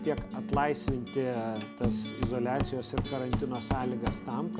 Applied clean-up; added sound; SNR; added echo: none; Acoustic guitar + Hammer; 1 dB; none.